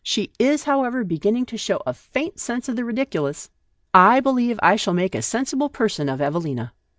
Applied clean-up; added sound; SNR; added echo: none; none; none; none.